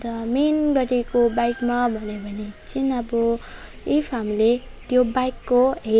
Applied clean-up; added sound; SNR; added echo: none; none; none; none.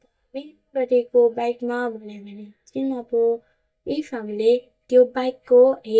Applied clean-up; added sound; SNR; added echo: neural mask model DeepFilterNet 3.